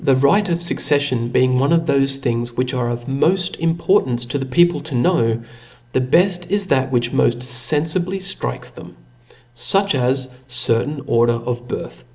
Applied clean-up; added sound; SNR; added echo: none; none; none; none.